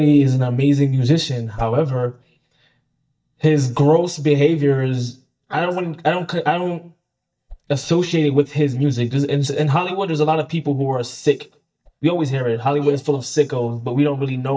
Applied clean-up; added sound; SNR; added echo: neural mask model DeepFilterNet 3.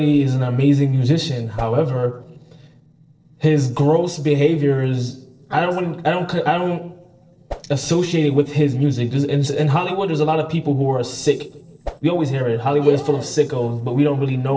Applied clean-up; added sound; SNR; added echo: neural separator model SepFormer DNS4.